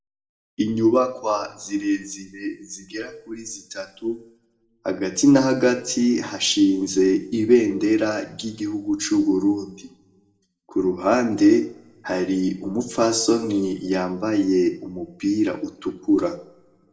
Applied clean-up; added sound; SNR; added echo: none; none; none; reverberation time 0.6 s.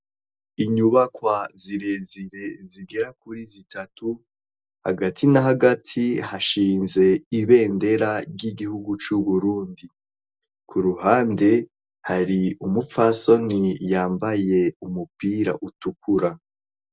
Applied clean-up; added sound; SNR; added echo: none; none; none; none.